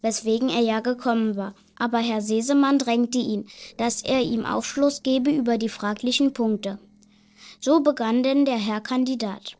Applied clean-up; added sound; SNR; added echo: neural separator model SepFormer DNS4.